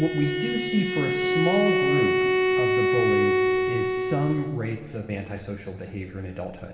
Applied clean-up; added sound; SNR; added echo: none; Bowed string instrument; -3 dB; reverberation time 2.1 s.